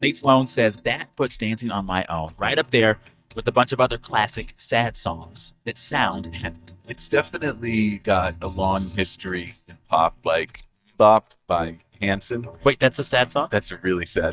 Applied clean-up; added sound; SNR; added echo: neural mask model DeepFilterNet 3.